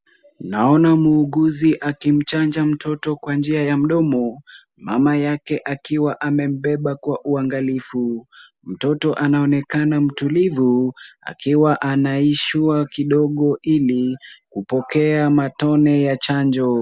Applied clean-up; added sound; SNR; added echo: none; none; none; none.